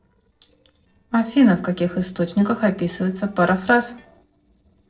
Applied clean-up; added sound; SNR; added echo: neural separator model SepFormer DNS4.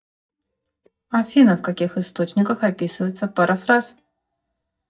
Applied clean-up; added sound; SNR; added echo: neural mask model DeepFilterNet 3.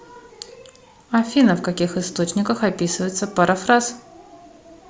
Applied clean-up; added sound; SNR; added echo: none; none; none; none.